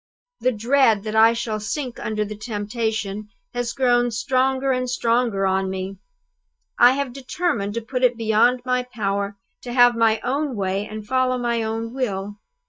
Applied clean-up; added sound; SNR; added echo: neural mask model DeepFilterNet 3.